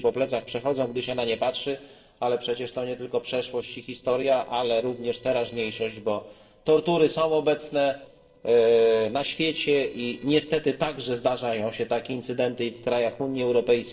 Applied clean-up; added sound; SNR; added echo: neural separator model SepFormer DNS4.